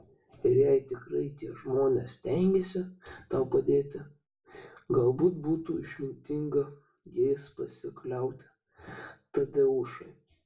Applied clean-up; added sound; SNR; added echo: none; none; none; reverberation time 0.3 s.